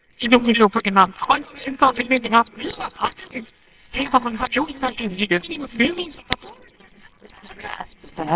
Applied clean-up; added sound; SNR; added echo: neural separator model SepFormer WHAMR!.